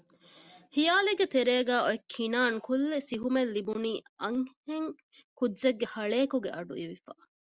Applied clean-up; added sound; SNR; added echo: none; none; none; none.